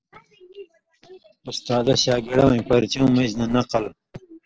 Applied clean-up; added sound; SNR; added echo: neural separator model SepFormer DNS4.